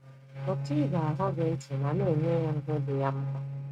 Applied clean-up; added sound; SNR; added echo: neural mask model RNNoise.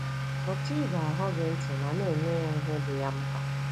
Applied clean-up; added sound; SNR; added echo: none; Accelerating, revving, vroom / Motor vehicle (road); -2 dB; none.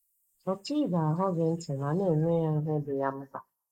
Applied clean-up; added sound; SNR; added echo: neural mask model Resemble Enhance denoiser.